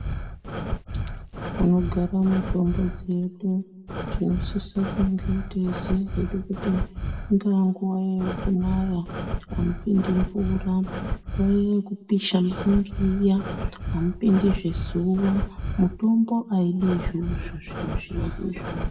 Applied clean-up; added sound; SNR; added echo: none; Breathing; 6 dB; reverberation time 1.1 s.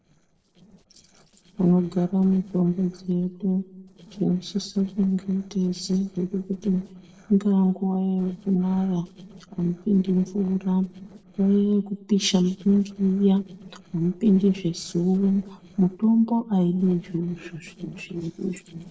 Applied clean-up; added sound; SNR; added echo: neural separator model SepFormer DNS4.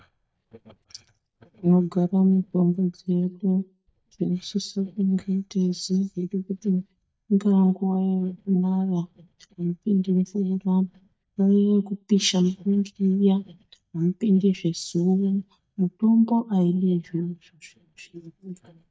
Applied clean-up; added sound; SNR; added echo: neural mask model DeepFilterNet 3.